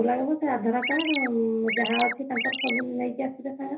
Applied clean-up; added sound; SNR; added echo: none; Chirp, tweet; 1 dB; reverberation time 0.3 s.